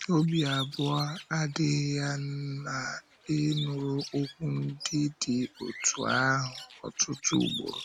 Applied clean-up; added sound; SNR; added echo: none; Bird; 13 dB; none.